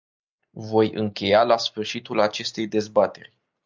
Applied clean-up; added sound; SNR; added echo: none; none; none; none.